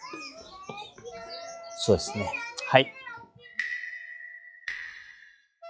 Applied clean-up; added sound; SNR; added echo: classical method log-MMSE.